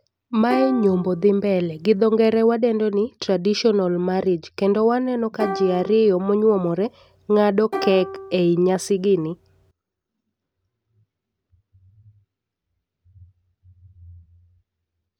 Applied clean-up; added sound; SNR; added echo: none; Plucked string instrument; 11 dB; none.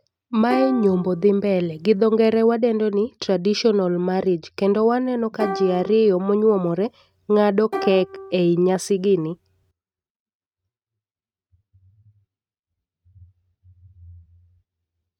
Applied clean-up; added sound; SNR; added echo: neural mask model RNNoise.